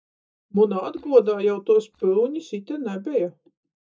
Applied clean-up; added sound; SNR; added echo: neural mask model DeepFilterNet 3.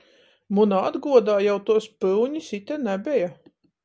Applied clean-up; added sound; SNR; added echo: none; none; none; none.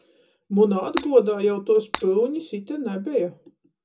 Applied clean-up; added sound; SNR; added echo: none; Shatter; 12 dB; reverberation time 0.2 s.